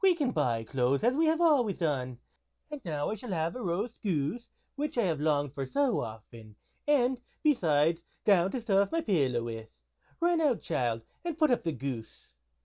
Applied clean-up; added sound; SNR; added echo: none; none; none; none.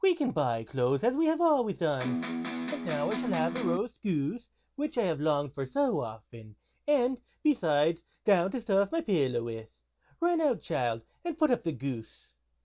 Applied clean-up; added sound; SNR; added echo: none; Electric guitar; 3 dB; none.